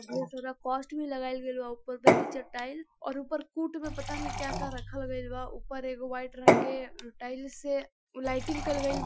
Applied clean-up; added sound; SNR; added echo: classical method Wiener filter.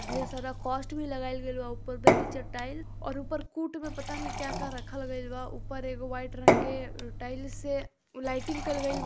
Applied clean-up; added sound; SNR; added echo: none; Fill (with liquid) / Glass / Water; -4 dB; none.